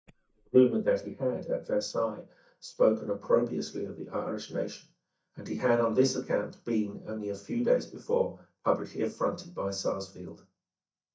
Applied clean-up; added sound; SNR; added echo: neural mask model DeepFilterNet 3.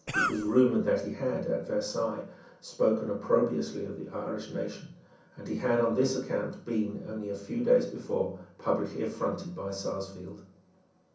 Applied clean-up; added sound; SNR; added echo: none; Cough; 2 dB; reverberation time 0.6 s.